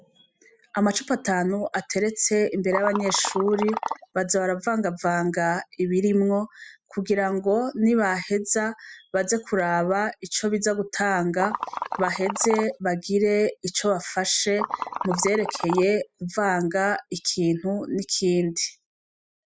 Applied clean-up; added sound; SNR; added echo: classical method spectral subtraction.